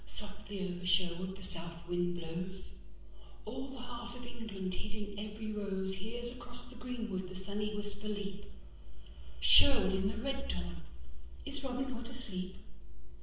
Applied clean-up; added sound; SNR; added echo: none; none; none; reverberation time 0.7 s.